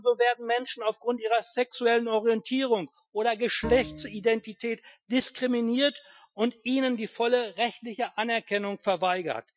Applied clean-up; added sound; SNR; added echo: classical method Wiener filter.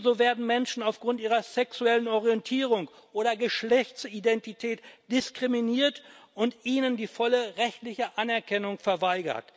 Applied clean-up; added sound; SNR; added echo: none; none; none; none.